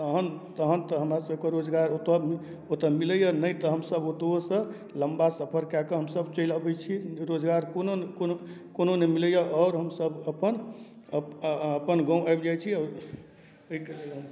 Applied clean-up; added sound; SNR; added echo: none; none; none; none.